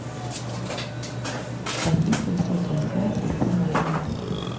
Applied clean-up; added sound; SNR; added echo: none; Burping, eructation; 2 dB; reverberation time 0.5 s.